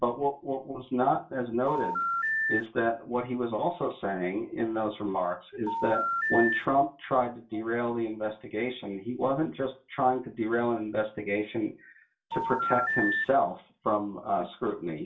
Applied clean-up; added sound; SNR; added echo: none; Telephone; 0 dB; reverberation time 0.2 s.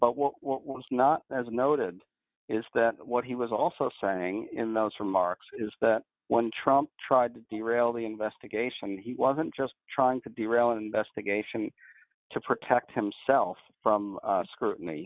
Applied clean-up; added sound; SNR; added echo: none; none; none; none.